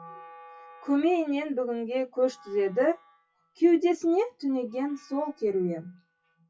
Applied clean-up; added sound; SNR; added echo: classical method WPE with log-MMSE.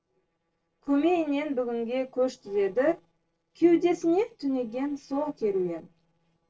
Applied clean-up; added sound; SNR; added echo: neural separator model SepFormer DNS4.